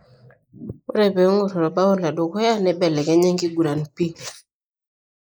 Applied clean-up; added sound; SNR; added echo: neural mask model Resemble Enhance denoiser.